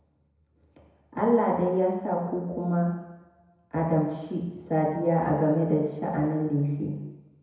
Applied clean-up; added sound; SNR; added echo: none; none; none; reverberation time 1.0 s.